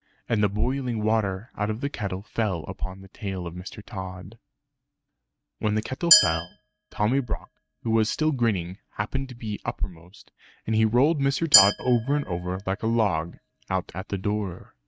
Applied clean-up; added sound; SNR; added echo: neural mask model RNNoise.